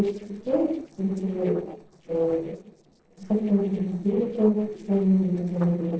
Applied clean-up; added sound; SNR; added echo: neural separator model SepFormer DNS4.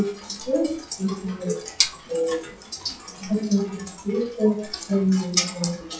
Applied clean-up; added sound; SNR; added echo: classical method WPE with log-MMSE.